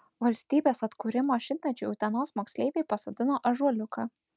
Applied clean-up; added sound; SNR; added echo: none; none; none; none.